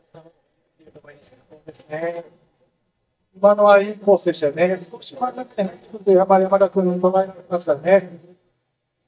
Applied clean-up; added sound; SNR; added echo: neural mask model DeepFilterNet 3.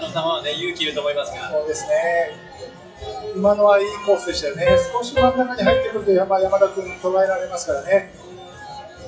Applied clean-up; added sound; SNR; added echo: classical method WPE with log-MMSE.